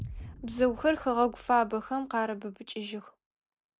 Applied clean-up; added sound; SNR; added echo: none; Boom; 17 dB; none.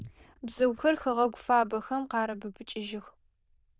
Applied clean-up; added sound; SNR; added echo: neural diffusion model UNIVERSE++.